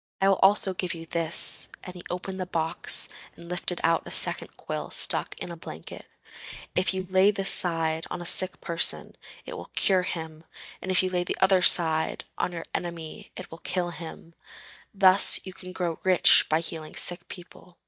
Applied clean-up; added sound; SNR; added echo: neural mask model DeepFilterNet 3.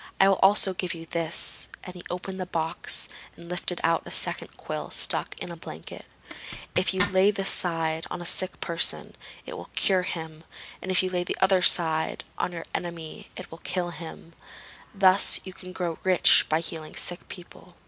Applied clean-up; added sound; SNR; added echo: none; Zipper (clothing); 8 dB; none.